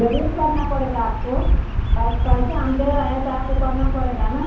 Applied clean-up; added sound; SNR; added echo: none; Bird vocalization, bird call, bird song; -4 dB; reverberation time 0.7 s.